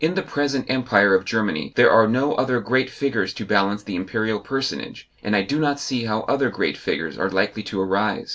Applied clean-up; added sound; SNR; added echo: none; none; none; none.